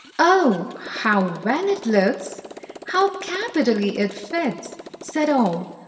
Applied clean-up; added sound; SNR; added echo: none; Motorcycle; 17 dB; reverberation time 2.2 s.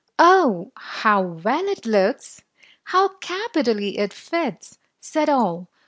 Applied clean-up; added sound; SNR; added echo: none; none; none; none.